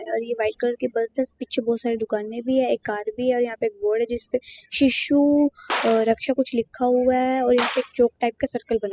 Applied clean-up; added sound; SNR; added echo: classical method spectral subtraction.